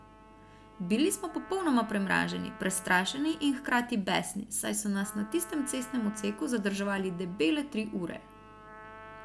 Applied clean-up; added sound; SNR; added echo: none; Trumpet; 19 dB; none.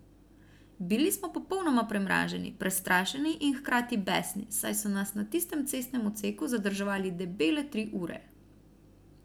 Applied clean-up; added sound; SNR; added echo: none; none; none; none.